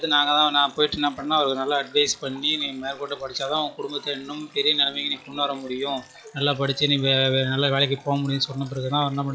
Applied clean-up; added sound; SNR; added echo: classical method log-MMSE.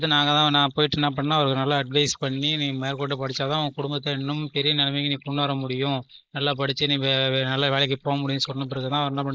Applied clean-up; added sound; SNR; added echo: neural mask model Resemble Enhance denoiser.